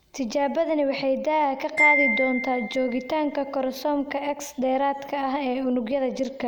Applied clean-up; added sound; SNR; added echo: none; Wind chime; 6 dB; none.